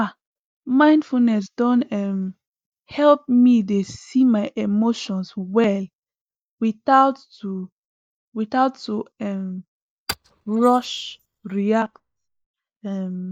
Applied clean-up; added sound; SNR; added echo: neural mask model DeepFilterNet 3.